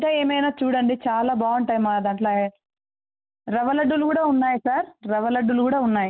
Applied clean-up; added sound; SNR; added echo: none; none; none; none.